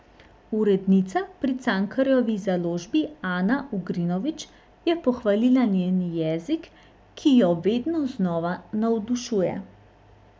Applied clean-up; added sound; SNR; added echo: none; none; none; none.